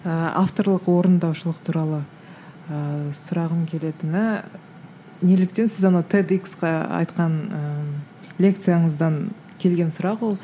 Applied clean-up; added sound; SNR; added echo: none; none; none; none.